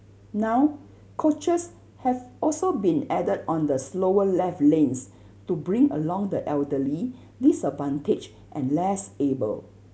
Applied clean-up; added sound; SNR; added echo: none; none; none; none.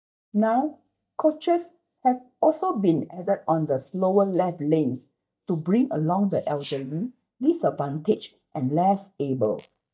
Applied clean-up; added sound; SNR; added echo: neural mask model DeepFilterNet 3.